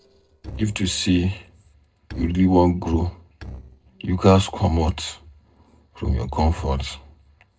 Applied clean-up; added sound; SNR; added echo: neural separator model SepFormer DNS4.